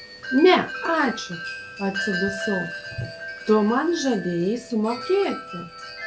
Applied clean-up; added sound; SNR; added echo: none; Wind chime; 10 dB; none.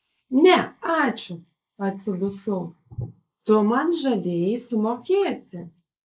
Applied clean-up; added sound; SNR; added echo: neural mask model Resemble Enhance denoiser.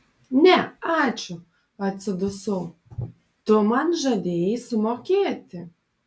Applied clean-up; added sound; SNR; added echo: none; none; none; none.